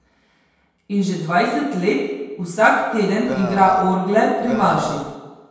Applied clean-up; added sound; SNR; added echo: none; Burping, eructation; 9 dB; reverberation time 1.1 s.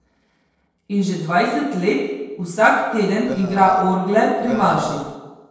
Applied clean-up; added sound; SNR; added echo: neural separator model SepFormer DNS4.